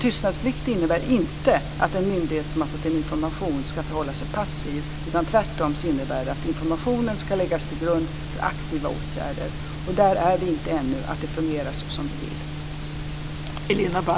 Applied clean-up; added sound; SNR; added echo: none; none; none; none.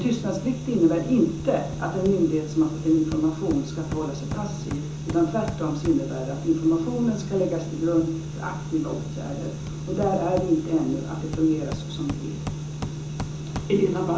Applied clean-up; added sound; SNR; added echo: none; Hammer; 15 dB; reverberation time 0.6 s.